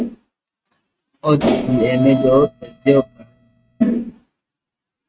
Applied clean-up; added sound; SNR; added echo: neural mask model RNNoise.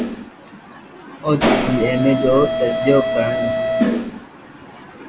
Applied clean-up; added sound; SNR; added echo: none; Mechanisms; 1 dB; none.